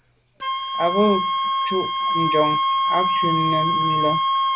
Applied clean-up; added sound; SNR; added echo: none; Wind instrument, woodwind instrument; -4 dB; none.